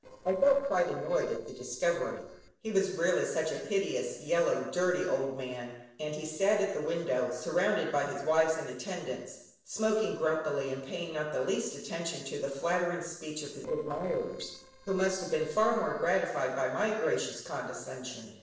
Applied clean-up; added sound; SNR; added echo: neural separator model SepFormer DNS4.